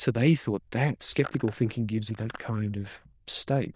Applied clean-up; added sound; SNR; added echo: neural diffusion model UNIVERSE++.